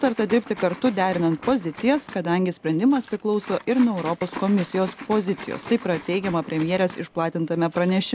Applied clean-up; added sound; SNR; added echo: none; Liquid; 16 dB; none.